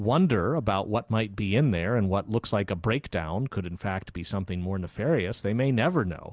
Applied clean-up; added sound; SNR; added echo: none; none; none; none.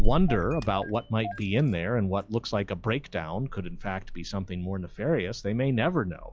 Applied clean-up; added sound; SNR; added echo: classical method log-MMSE.